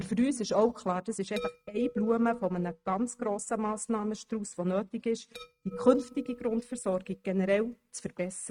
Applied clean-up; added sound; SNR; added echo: neural mask model RNNoise.